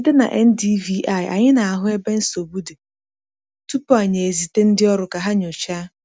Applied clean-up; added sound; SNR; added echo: none; none; none; none.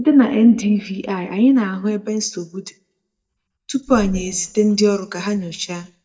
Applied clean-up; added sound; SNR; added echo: neural mask model DeepFilterNet 3.